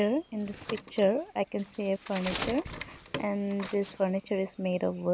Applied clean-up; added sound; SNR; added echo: none; Bird; 11 dB; none.